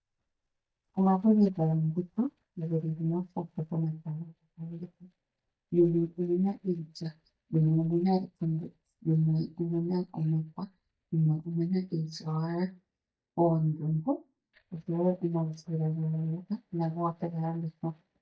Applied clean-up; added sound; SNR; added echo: neural mask model DeepFilterNet 3.